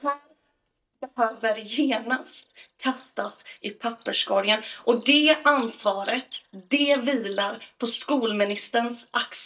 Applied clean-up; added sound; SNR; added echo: neural mask model DeepFilterNet 3.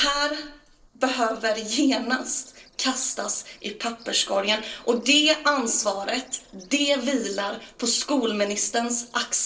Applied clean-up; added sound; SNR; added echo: neural separator model SepFormer DNS4.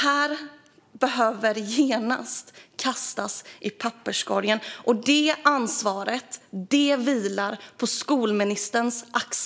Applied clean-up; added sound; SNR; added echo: none; none; none; none.